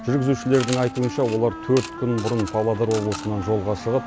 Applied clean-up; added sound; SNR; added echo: none; Wind instrument, woodwind instrument + Coin (dropping) / Mechanisms; 12 dB; none.